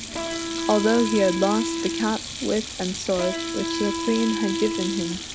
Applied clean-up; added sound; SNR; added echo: none; Sink (filling or washing) + Electric guitar; 3 dB; none.